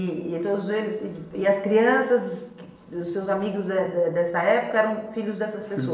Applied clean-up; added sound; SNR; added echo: none; none; none; reverberation time 0.9 s.